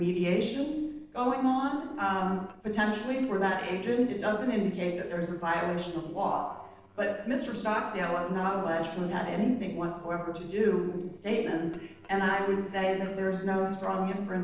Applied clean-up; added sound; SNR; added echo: neural separator model SepFormer DNS4.